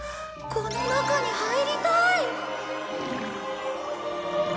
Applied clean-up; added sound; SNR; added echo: none; none; none; none.